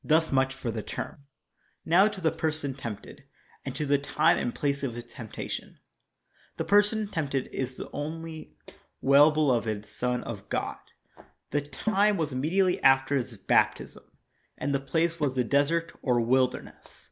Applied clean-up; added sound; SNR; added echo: neural mask model Resemble Enhance denoiser.